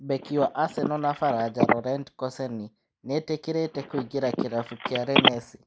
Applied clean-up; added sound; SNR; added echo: neural mask model Resemble Enhance denoiser.